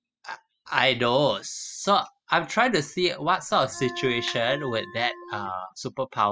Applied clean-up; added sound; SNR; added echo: classical method spectral subtraction.